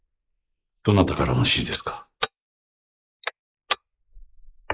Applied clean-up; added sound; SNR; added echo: neural mask model Resemble Enhance denoiser.